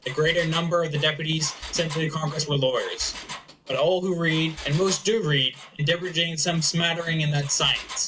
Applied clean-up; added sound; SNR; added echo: none; Engine; 17 dB; none.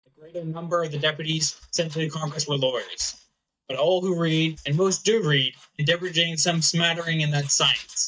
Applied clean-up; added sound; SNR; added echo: neural mask model DeepFilterNet 3.